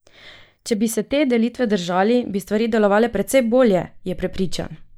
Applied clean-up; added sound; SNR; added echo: neural mask model DeepFilterNet 3.